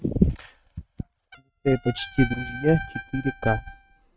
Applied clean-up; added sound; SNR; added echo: neural mask model RNNoise.